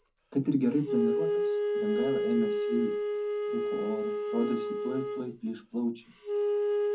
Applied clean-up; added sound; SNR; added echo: none; Wind instrument, woodwind instrument; -2 dB; reverberation time 0.3 s.